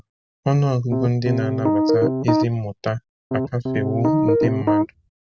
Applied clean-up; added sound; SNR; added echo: none; Piano; -3 dB; none.